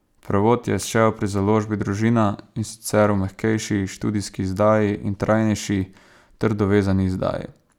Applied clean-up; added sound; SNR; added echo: none; none; none; none.